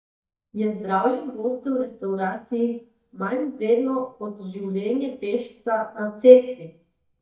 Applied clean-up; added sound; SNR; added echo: neural mask model DeepFilterNet 3.